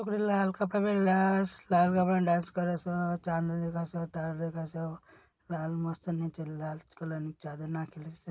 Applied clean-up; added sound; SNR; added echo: none; none; none; none.